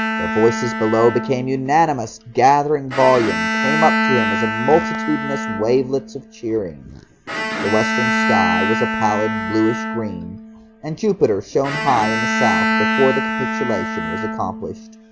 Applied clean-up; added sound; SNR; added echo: none; Bowed string instrument; 2 dB; none.